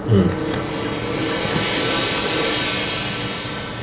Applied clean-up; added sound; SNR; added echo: none; Gong; -1 dB; none.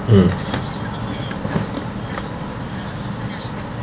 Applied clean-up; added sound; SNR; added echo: none; none; none; none.